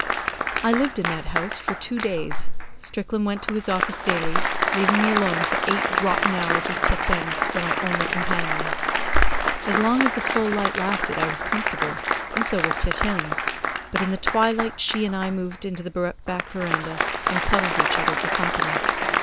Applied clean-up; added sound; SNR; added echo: none; Applause; 1 dB; none.